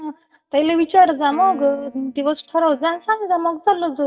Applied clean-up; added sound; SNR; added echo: neural mask model DeepFilterNet 3.